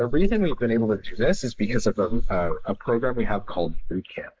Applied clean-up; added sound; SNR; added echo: neural mask model Resemble Enhance denoiser.